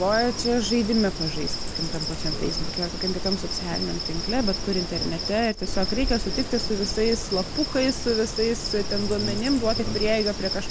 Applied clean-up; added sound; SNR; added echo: none; Insect; 2 dB; none.